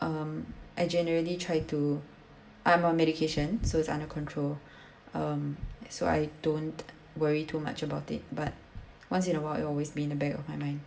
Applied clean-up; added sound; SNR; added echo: none; Knock; 19 dB; reverberation time 0.5 s.